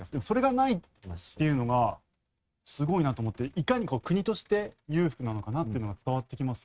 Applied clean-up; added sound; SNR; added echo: neural mask model RNNoise.